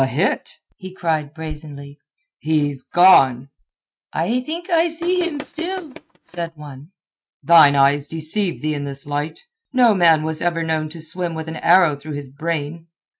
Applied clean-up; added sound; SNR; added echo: neural mask model RNNoise.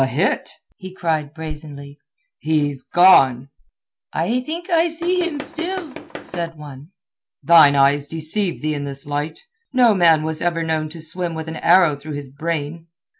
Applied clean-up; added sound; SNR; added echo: none; Tools; 13 dB; none.